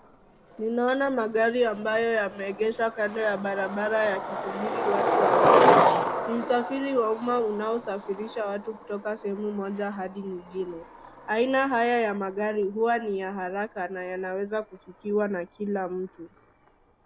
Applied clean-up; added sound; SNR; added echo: none; Skateboard; 1 dB; none.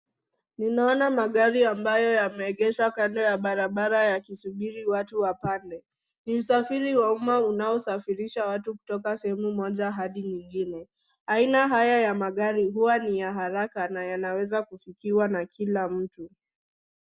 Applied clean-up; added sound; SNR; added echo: none; none; none; none.